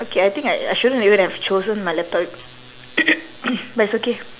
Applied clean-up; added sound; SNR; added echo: none; none; none; none.